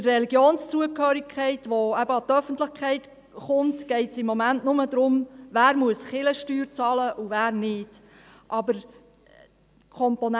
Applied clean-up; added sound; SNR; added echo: none; none; none; none.